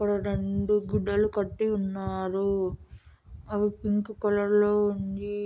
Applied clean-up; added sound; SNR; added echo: none; none; none; none.